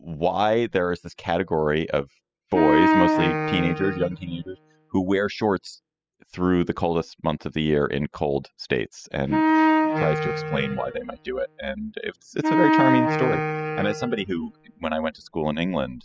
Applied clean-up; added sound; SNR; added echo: classical method spectral subtraction.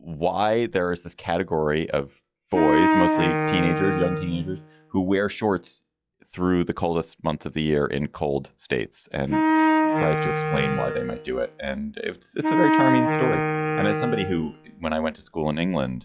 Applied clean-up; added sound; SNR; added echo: classical method log-MMSE.